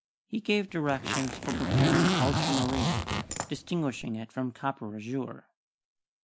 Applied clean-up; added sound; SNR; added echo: none; Zipper (clothing); -4 dB; none.